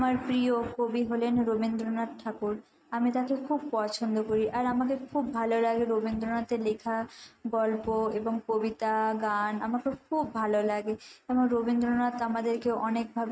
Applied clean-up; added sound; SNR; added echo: neural mask model RNNoise.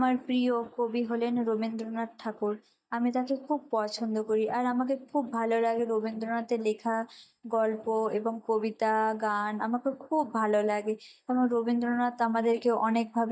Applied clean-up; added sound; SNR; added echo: neural mask model DeepFilterNet 3.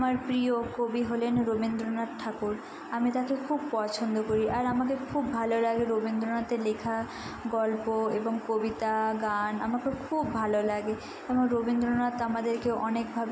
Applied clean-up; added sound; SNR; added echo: none; none; none; none.